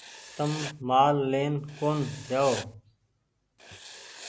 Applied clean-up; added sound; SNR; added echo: none; Writing; 15 dB; none.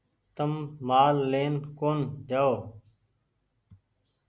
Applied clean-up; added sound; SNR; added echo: none; none; none; none.